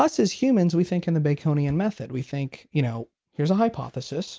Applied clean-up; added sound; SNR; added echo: none; none; none; none.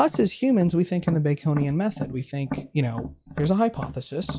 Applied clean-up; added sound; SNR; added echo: classical method log-MMSE.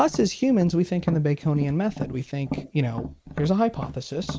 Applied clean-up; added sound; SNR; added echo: neural mask model Resemble Enhance denoiser.